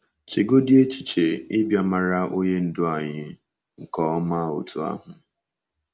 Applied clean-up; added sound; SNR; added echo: none; none; none; none.